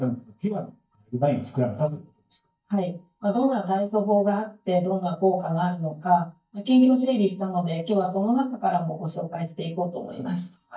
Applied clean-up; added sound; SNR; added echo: neural mask model DeepFilterNet 3.